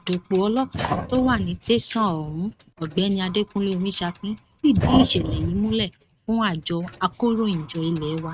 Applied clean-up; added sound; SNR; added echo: neural mask model RNNoise.